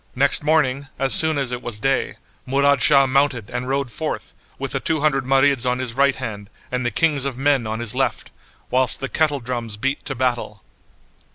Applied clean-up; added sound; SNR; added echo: none; none; none; none.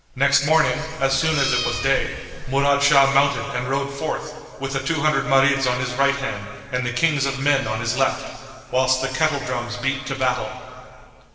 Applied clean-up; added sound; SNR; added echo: none; Meow; 7 dB; reverberation time 2.4 s.